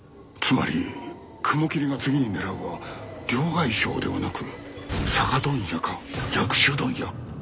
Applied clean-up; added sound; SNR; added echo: none; Subway, metro, underground + Motorcycle; 14 dB; none.